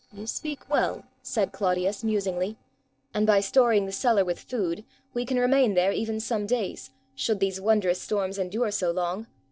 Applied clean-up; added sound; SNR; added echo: neural separator model SepFormer DNS4.